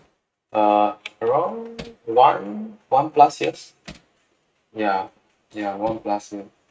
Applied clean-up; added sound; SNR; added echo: neural mask model RNNoise.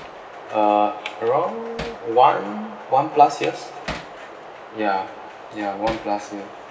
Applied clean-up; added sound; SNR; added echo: none; Hammer; 18 dB; none.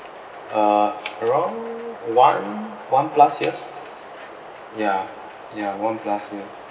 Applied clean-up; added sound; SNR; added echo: none; none; none; none.